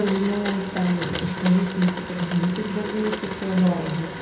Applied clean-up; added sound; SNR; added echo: none; Domestic sounds, home sounds; 7 dB; reverberation time 0.4 s.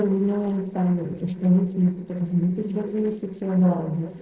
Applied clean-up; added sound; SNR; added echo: neural separator model SepFormer DNS4.